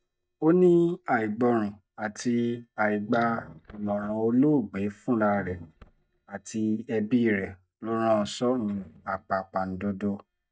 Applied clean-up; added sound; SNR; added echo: neural mask model DeepFilterNet 3.